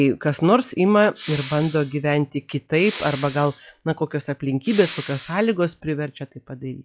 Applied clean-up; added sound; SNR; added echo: classical method log-MMSE.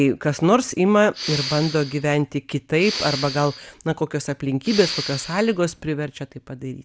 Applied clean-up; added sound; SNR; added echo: none; Respiratory sounds; 9 dB; none.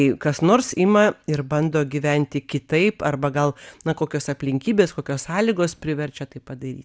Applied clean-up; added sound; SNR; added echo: none; none; none; none.